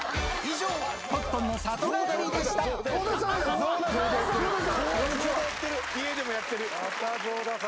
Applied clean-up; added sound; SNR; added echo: none; none; none; none.